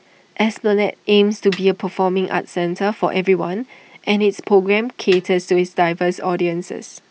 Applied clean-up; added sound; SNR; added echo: none; Snare drum; 18 dB; none.